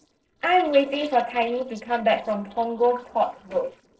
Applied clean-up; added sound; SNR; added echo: neural separator model SepFormer DNS4.